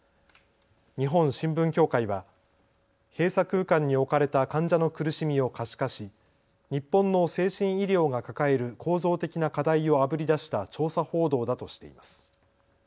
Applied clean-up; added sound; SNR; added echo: none; none; none; none.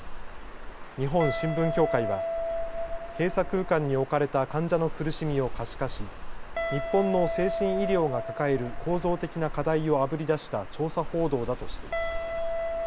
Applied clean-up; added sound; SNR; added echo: none; Water + Guitar; 4 dB; none.